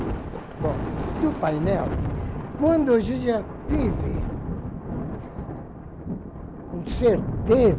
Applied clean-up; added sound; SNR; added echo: none; Thunder; 4 dB; none.